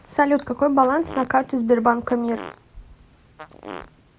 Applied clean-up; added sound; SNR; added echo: none; Fart; 18 dB; none.